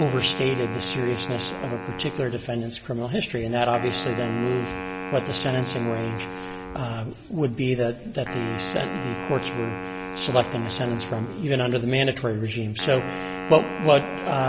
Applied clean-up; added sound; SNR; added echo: none; Wind instrument, woodwind instrument; 8 dB; none.